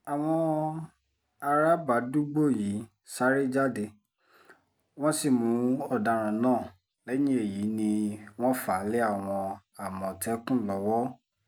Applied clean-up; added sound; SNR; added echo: none; none; none; none.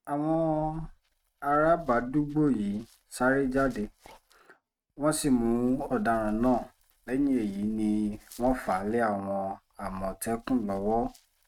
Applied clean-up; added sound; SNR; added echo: neural mask model RNNoise.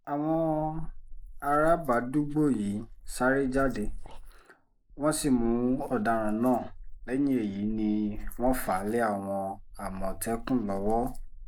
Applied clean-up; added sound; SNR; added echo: neural mask model Resemble Enhance denoiser.